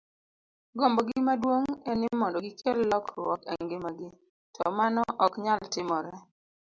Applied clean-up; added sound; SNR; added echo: none; none; none; none.